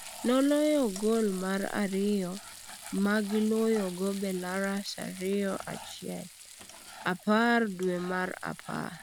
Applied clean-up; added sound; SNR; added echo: none; Frying (food); 16 dB; none.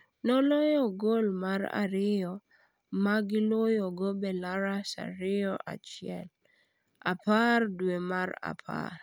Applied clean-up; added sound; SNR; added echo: none; none; none; none.